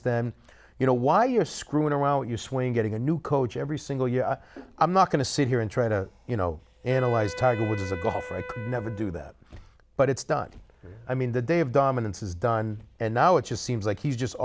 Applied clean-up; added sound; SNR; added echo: none; Wind instrument, woodwind instrument; 13 dB; none.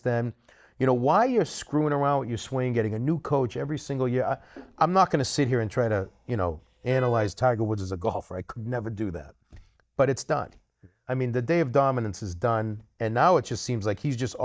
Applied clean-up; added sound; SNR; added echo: neural mask model DeepFilterNet 3.